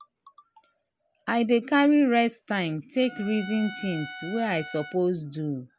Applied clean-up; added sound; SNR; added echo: none; Trumpet; 16 dB; none.